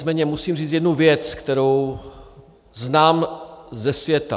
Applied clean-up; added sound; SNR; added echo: none; none; none; none.